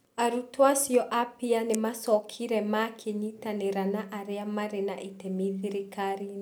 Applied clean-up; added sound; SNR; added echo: none; none; none; none.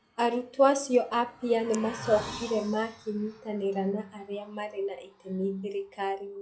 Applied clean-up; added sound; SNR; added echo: classical method log-MMSE.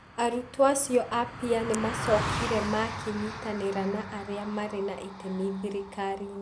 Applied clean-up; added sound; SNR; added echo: none; Car passing by; 8 dB; none.